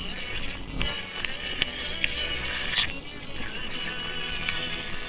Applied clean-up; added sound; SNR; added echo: neural separator model SepFormer WHAMR!.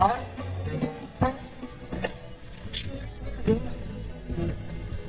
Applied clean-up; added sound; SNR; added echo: neural mask model DeepFilterNet 3.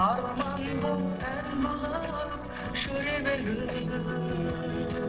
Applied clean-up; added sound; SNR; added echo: neural separator model SepFormer DNS4.